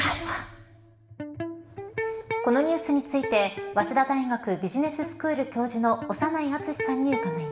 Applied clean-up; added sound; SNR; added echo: none; Electric guitar; 8 dB; reverberation time 0.8 s.